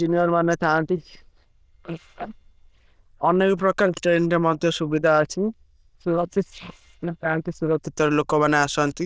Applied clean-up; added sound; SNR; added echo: neural diffusion model UNIVERSE++.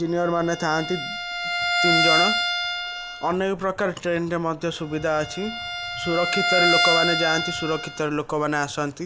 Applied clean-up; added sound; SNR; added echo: none; Bowed string instrument; 1 dB; none.